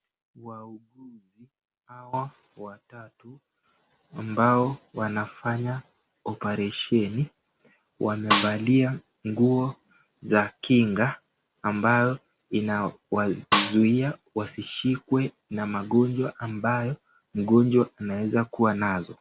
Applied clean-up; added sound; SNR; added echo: none; Snare drum; 0 dB; none.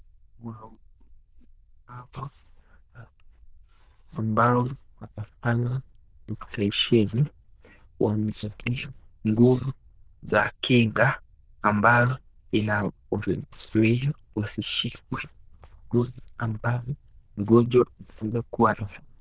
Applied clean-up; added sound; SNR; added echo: neural diffusion model UNIVERSE++.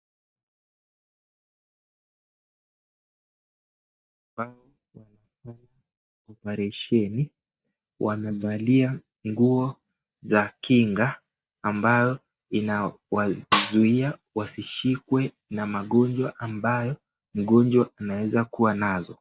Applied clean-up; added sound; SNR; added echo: neural mask model DeepFilterNet 3.